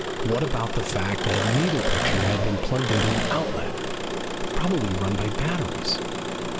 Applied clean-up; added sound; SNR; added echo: none; Engine; 2 dB; none.